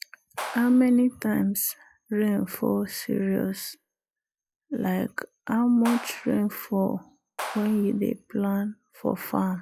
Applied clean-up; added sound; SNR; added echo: classical method log-MMSE.